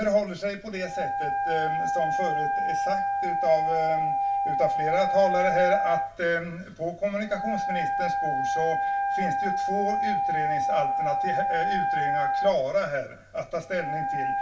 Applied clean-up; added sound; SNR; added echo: none; Wind instrument, woodwind instrument; -2 dB; reverberation time 0.2 s.